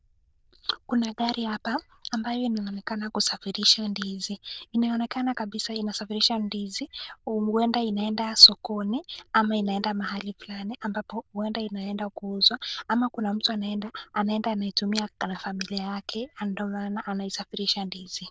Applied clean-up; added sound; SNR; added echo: neural diffusion model UNIVERSE++.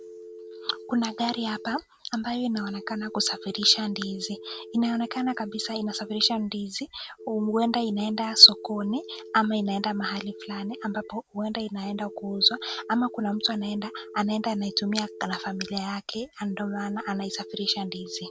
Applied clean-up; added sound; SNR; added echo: none; Telephone; 15 dB; none.